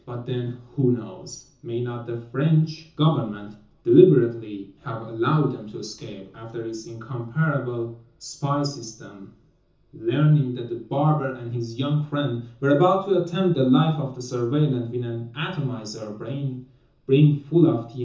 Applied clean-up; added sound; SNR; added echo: none; none; none; reverberation time 0.6 s.